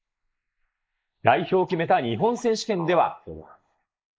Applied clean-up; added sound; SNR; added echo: neural mask model Resemble Enhance denoiser.